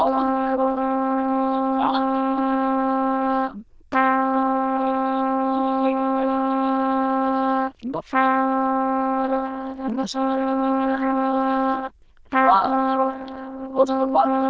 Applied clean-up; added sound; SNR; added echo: neural diffusion model UNIVERSE++.